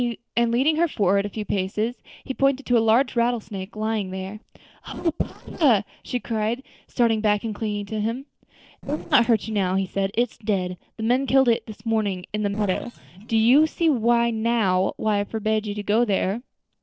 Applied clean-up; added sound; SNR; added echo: neural separator model SepFormer DNS4.